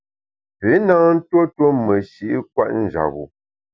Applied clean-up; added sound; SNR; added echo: none; none; none; none.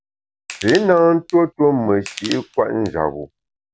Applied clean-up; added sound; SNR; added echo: none; Crushing; 17 dB; none.